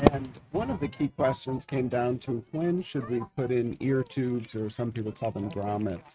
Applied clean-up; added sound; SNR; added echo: neural mask model RNNoise.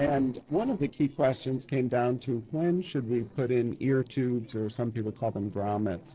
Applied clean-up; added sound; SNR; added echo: neural separator model SepFormer DNS4.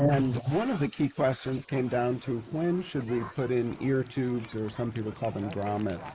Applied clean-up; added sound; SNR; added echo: neural mask model Resemble Enhance denoiser.